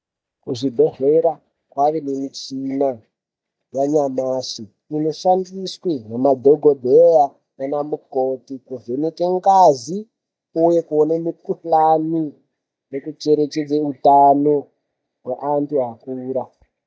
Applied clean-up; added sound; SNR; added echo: neural mask model DeepFilterNet 3.